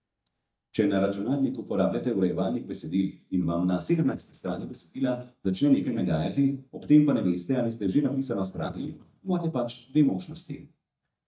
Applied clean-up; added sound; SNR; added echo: neural mask model DeepFilterNet 3.